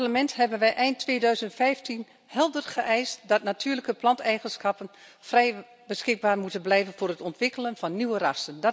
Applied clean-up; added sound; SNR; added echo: none; none; none; none.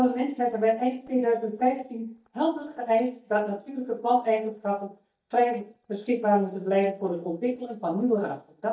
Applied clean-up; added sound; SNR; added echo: neural mask model DeepFilterNet 3.